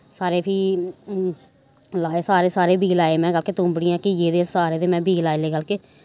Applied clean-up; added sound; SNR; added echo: none; none; none; none.